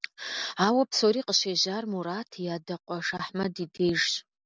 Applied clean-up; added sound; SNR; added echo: none; none; none; none.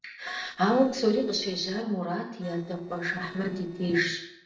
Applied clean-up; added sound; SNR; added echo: neural separator model SepFormer DNS4.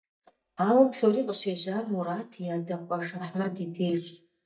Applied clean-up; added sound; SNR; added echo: neural mask model DeepFilterNet 3.